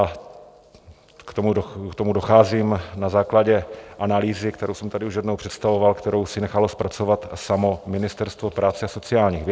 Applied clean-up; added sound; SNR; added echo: none; none; none; none.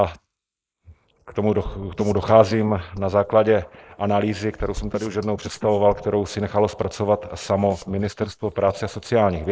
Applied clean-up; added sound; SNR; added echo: neural mask model Resemble Enhance denoiser.